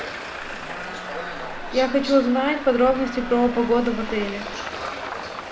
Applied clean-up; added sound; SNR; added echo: none; Livestock, farm animals, working animals + Traffic noise, roadway noise; 10 dB; none.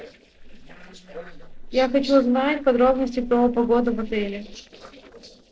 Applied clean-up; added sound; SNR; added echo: neural separator model SepFormer DNS4.